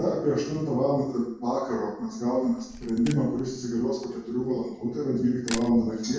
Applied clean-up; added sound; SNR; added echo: none; Camera; 20 dB; reverberation time 0.6 s.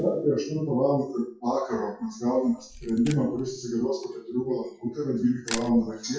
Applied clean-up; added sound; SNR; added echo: classical method WPE with log-MMSE.